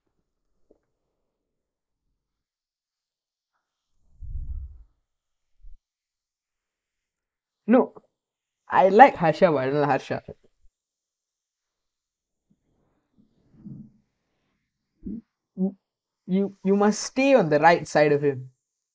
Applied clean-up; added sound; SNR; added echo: neural mask model Resemble Enhance denoiser.